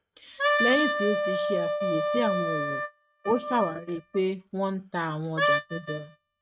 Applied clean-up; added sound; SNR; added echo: neural mask model RNNoise.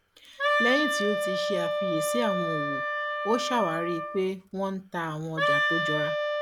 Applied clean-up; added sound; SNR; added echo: none; Wind instrument, woodwind instrument; -2 dB; none.